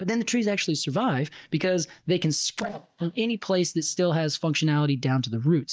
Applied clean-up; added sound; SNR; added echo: neural mask model DeepFilterNet 3.